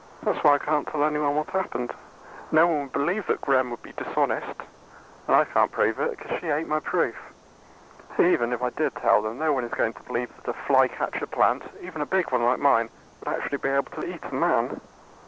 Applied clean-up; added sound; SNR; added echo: none; none; none; none.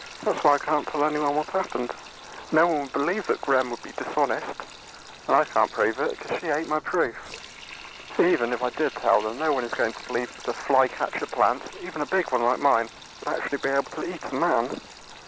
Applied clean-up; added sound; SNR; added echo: none; Sink (filling or washing); 18 dB; none.